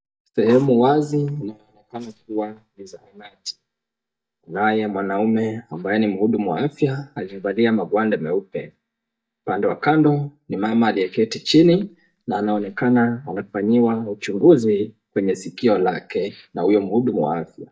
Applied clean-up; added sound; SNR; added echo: neural mask model DeepFilterNet 3.